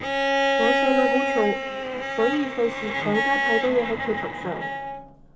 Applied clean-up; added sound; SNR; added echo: none; Bowed string instrument; -1 dB; reverberation time 1.7 s.